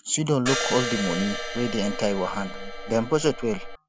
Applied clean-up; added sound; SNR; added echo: none; Crash cymbal; 5 dB; none.